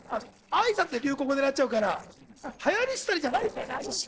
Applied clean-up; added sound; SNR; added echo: neural separator model SepFormer DNS4.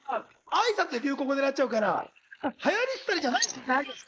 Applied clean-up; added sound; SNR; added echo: neural mask model Resemble Enhance denoiser.